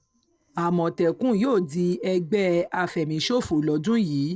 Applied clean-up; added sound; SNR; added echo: neural separator model SepFormer DNS4.